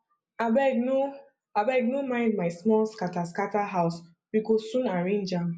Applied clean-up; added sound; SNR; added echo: none; none; none; none.